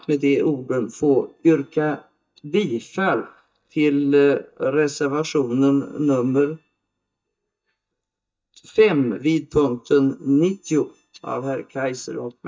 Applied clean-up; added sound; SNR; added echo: neural mask model DeepFilterNet 3.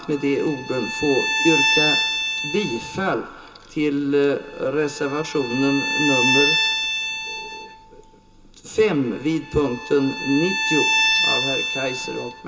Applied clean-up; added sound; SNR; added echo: none; Bowed string instrument; 1 dB; reverberation time 0.2 s.